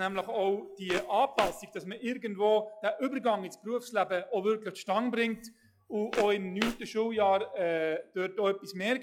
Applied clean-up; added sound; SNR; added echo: classical method log-MMSE.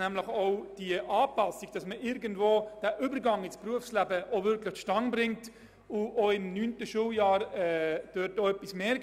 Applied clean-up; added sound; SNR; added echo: none; none; none; none.